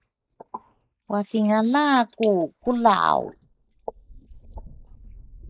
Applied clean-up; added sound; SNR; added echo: neural mask model Resemble Enhance denoiser.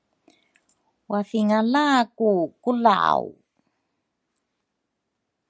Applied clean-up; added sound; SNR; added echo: none; none; none; none.